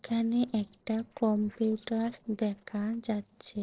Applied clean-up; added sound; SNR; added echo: neural separator model SepFormer DNS4.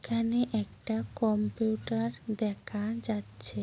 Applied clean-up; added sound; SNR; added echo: none; none; none; none.